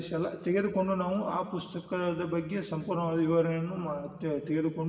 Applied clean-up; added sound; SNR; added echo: none; none; none; reverberation time 2.0 s.